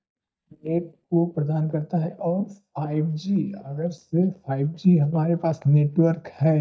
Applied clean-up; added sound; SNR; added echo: neural mask model DeepFilterNet 3.